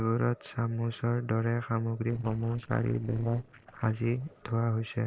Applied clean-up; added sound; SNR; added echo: neural separator model SepFormer DNS4.